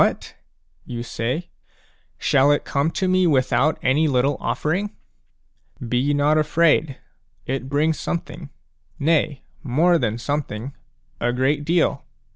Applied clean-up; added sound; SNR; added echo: none; none; none; none.